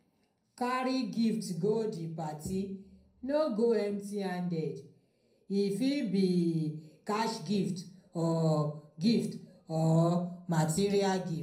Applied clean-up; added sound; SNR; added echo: none; none; none; reverberation time 0.5 s.